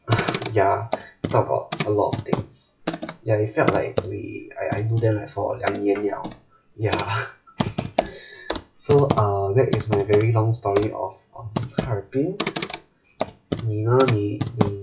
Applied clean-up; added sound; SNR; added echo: classical method WPE with log-MMSE.